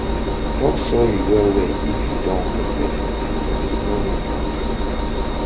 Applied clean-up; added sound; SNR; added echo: none; Engine; -3 dB; reverberation time 0.3 s.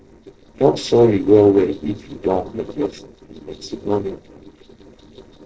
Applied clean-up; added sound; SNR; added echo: neural separator model SepFormer DNS4.